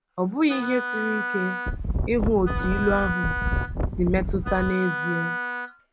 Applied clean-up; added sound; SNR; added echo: none; Wind + Wind instrument, woodwind instrument; 1 dB; none.